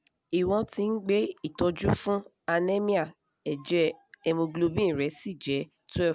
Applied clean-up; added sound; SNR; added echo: none; none; none; none.